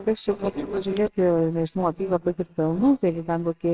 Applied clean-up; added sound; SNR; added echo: neural separator model SepFormer WHAMR!.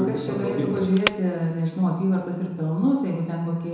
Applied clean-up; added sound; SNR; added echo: none; Wood; 9 dB; reverberation time 1.0 s.